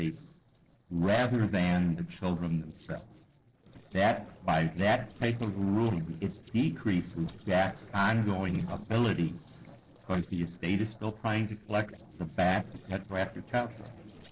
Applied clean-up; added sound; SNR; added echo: neural separator model SepFormer DNS4.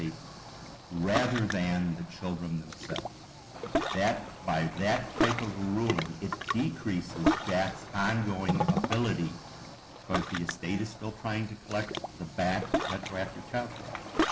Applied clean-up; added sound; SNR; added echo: none; Ocean; 2 dB; none.